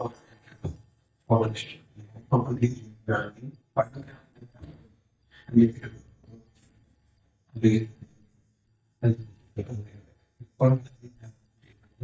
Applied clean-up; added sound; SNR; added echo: neural mask model DeepFilterNet 3.